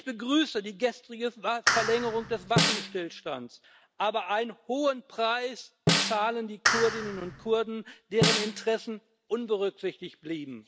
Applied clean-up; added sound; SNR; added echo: none; Clapping + Snare drum; -1 dB; none.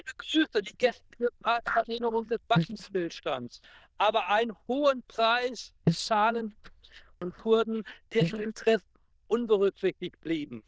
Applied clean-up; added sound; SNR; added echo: neural diffusion model UNIVERSE++.